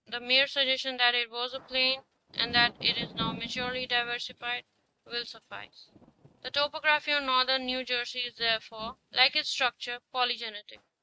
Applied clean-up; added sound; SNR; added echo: neural mask model RNNoise.